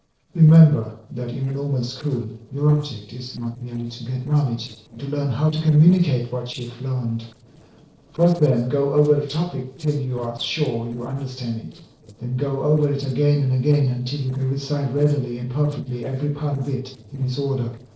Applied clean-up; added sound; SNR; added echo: neural separator model SepFormer DNS4.